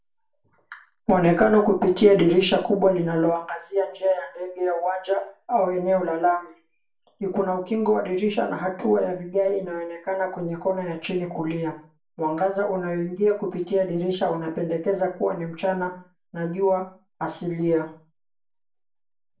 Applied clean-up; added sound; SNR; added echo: none; none; none; reverberation time 0.3 s.